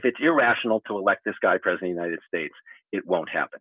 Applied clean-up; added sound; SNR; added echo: none; none; none; none.